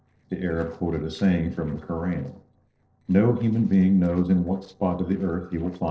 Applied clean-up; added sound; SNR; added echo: neural separator model SepFormer DNS4.